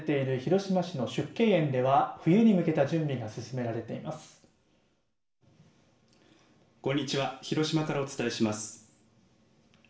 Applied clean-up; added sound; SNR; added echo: none; none; none; reverberation time 0.5 s.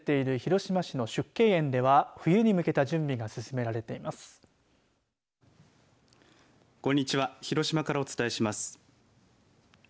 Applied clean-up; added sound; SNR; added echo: none; none; none; none.